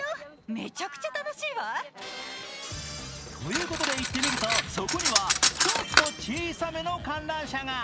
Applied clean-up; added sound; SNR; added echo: none; Cutlery, silverware; -5 dB; none.